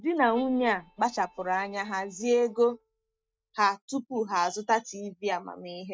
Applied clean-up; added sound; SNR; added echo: neural mask model DeepFilterNet 3.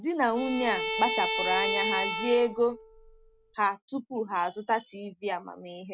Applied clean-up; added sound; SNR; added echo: none; Bowed string instrument; 2 dB; none.